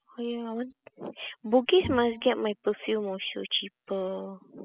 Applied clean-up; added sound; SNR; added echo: classical method spectral subtraction.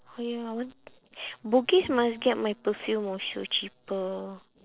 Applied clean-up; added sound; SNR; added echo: neural separator model SepFormer DNS4.